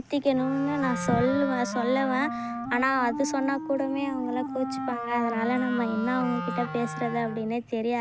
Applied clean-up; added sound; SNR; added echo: none; Wind instrument, woodwind instrument; 6 dB; none.